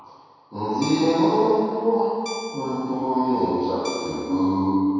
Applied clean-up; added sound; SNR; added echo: none; Guitar; 17 dB; reverberation time 2.2 s.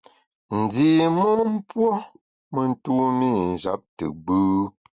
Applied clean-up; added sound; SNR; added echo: none; none; none; none.